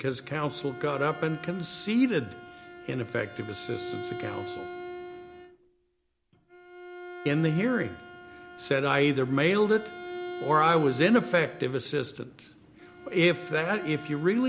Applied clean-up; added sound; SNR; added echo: none; Bowed string instrument; 14 dB; none.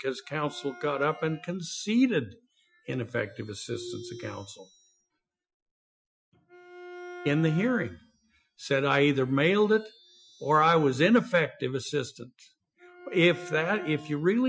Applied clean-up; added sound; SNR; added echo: classical method Wiener filter.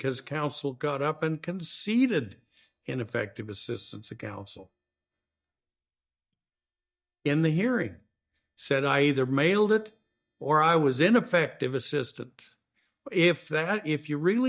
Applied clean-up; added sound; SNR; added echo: neural mask model DeepFilterNet 3.